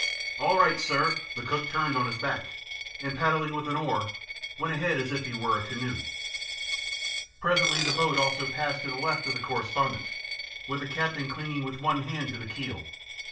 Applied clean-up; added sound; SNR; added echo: none; Coin (dropping); 4 dB; reverberation time 0.3 s.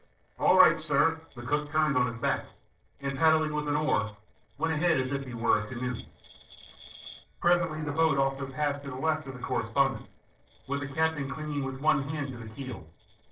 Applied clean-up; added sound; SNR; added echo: neural separator model SepFormer DNS4.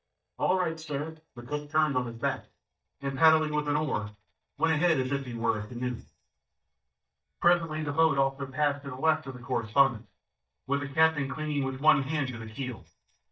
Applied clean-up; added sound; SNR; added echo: neural mask model DeepFilterNet 3.